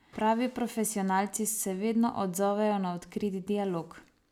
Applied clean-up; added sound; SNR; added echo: none; none; none; none.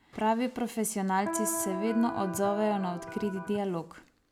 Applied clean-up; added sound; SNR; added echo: none; Electric guitar; 7 dB; none.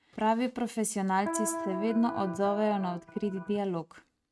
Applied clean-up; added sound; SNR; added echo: neural mask model RNNoise.